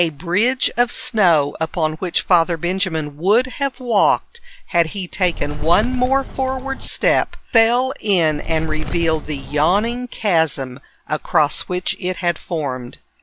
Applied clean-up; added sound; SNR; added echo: none; Bird; 2 dB; none.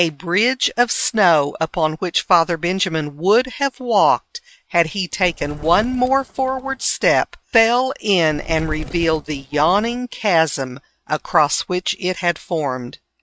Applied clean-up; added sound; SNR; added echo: neural mask model RNNoise.